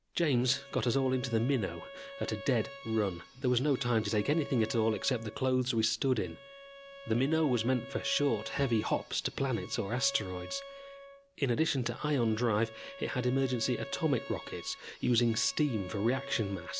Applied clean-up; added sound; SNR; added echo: none; Bowed string instrument; 16 dB; none.